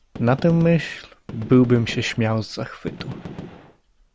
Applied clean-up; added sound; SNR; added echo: none; Gunshot, gunfire; 16 dB; none.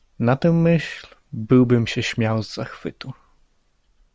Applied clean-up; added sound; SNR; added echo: none; none; none; none.